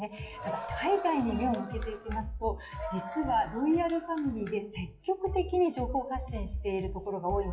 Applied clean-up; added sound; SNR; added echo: classical method WPE with log-MMSE.